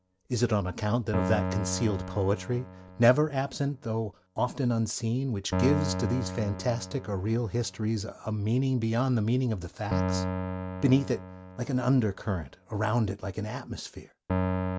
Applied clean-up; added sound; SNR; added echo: none; Keyboard (musical); 7 dB; none.